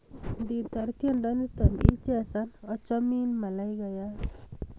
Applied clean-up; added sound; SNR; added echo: none; none; none; none.